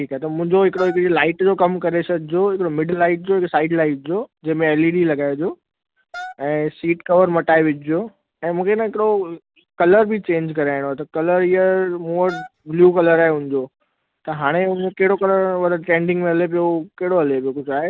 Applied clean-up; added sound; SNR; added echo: none; Wind instrument, woodwind instrument; 17 dB; none.